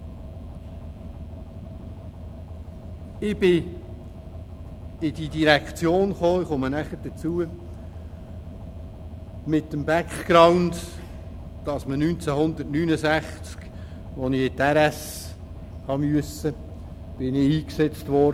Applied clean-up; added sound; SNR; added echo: none; Car; 12 dB; none.